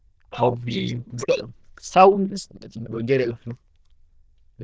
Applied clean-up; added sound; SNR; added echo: neural diffusion model UNIVERSE++.